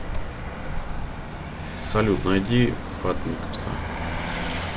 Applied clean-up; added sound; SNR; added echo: none; Vehicle; 2 dB; none.